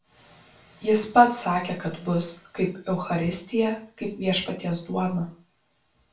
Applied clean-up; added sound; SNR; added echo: none; none; none; reverberation time 0.4 s.